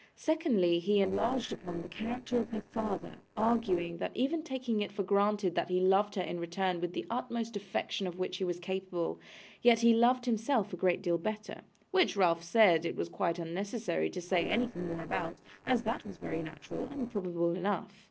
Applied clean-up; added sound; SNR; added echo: neural separator model SepFormer DNS4.